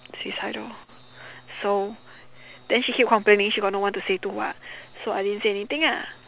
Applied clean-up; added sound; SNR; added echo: none; none; none; none.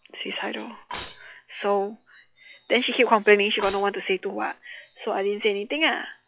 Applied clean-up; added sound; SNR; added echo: classical method log-MMSE.